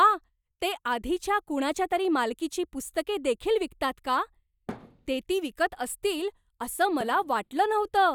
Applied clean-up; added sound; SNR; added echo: neural mask model DeepFilterNet 3.